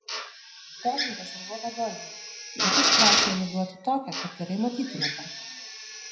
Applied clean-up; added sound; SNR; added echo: none; Drill; -3 dB; reverberation time 0.7 s.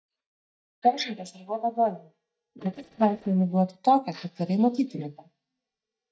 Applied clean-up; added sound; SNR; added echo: neural mask model DeepFilterNet 3.